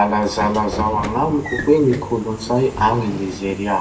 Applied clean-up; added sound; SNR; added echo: none; Sliding door / Train; 11 dB; reverberation time 0.6 s.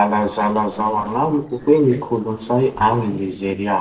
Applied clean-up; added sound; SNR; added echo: neural separator model SepFormer DNS4.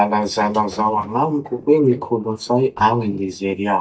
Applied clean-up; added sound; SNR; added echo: neural mask model DeepFilterNet 3.